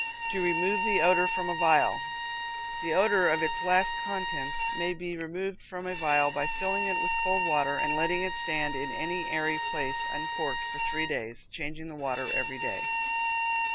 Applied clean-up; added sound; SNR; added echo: none; Bowed string instrument; 0 dB; none.